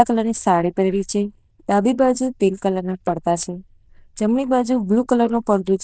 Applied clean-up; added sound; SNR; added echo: neural diffusion model UNIVERSE++.